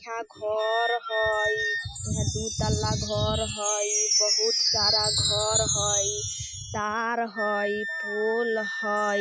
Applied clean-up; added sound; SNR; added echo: classical method Wiener filter.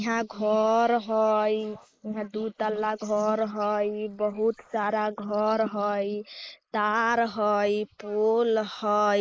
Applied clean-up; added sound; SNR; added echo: neural mask model Resemble Enhance denoiser.